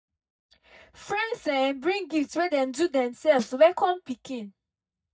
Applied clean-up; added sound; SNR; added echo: neural mask model DeepFilterNet 3.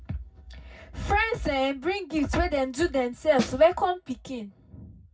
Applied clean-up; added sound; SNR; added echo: none; Snare drum; 4 dB; reverberation time 0.3 s.